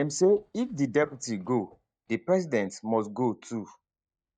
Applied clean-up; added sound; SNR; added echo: neural mask model DeepFilterNet 3.